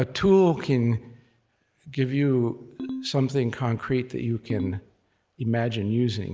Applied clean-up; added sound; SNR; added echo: none; Ringtone; 12 dB; none.